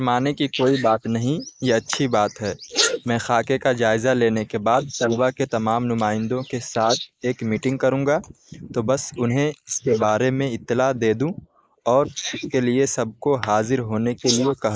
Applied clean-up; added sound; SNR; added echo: neural mask model Resemble Enhance denoiser.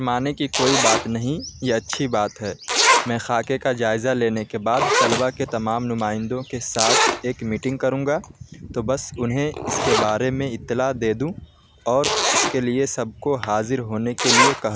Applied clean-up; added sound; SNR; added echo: none; Zipper (clothing); 2 dB; none.